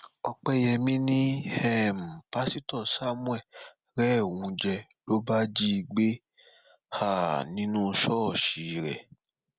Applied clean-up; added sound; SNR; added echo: none; none; none; none.